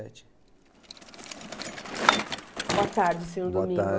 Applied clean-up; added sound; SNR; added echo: none; Bicycle; 2 dB; none.